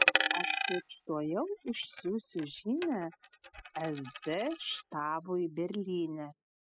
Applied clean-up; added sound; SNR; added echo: classical method spectral subtraction.